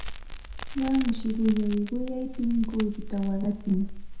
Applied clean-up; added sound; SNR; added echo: none; Crackle; 5 dB; reverberation time 0.6 s.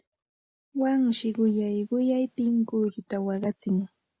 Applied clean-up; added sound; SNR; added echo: none; none; none; none.